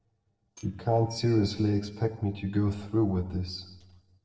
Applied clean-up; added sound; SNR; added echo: neural separator model SepFormer DNS4.